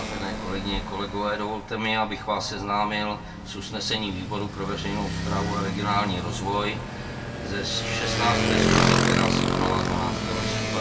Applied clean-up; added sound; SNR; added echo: none; Motorcycle; -2 dB; reverberation time 0.2 s.